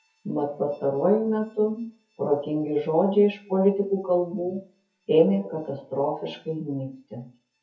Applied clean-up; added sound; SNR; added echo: classical method WPE with log-MMSE.